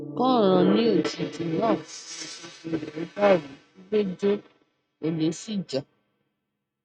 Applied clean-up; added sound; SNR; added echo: neural mask model RNNoise.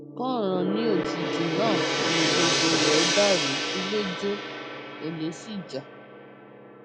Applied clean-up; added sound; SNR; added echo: none; Gong; -2 dB; none.